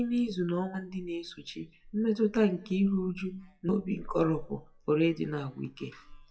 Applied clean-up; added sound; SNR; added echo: classical method WPE with log-MMSE.